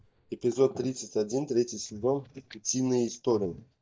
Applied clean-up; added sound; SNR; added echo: neural mask model DeepFilterNet 3.